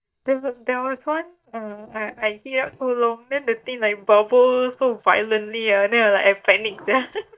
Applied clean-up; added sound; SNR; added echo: neural mask model DeepFilterNet 3.